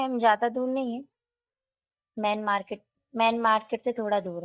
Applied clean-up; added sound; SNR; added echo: neural mask model DeepFilterNet 3.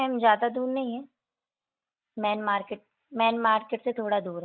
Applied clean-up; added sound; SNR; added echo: neural mask model Resemble Enhance denoiser.